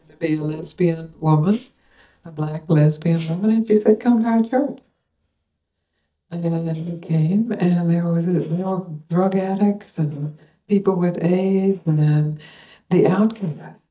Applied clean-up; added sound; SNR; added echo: neural mask model DeepFilterNet 3.